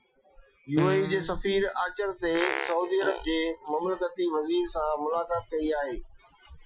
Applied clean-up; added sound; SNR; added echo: classical method Wiener filter.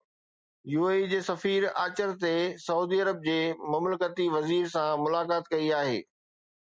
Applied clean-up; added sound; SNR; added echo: none; none; none; none.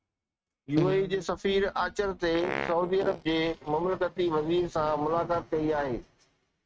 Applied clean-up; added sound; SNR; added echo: neural mask model RNNoise.